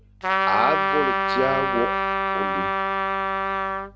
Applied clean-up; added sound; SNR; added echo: none; Trumpet; -5 dB; none.